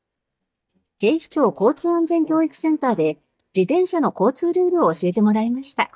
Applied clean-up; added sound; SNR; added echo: neural mask model DeepFilterNet 3.